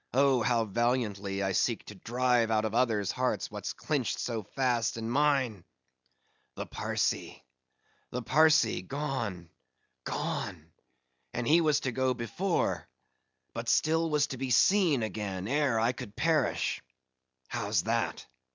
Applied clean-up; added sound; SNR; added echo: none; none; none; none.